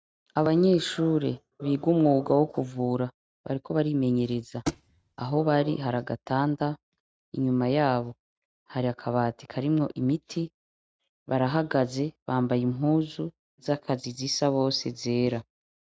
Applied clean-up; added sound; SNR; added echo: neural mask model RNNoise.